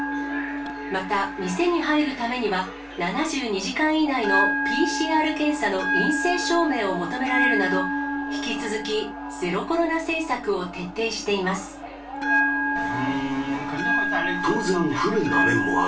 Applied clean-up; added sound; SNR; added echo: none; Bell; 2 dB; reverberation time 0.2 s.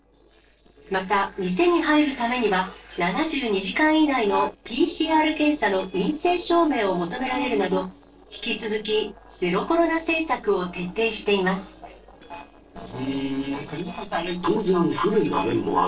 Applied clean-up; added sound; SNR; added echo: neural separator model SepFormer DNS4.